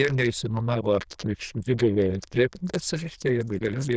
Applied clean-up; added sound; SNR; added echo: neural diffusion model UNIVERSE++.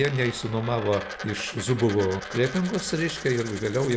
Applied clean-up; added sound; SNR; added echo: none; Coin (dropping); 12 dB; none.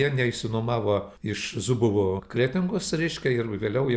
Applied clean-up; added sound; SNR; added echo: none; none; none; none.